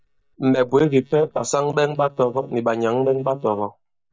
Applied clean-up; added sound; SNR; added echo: neural mask model DeepFilterNet 3.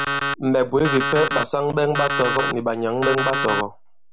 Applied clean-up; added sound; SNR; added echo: none; Alarm; 3 dB; none.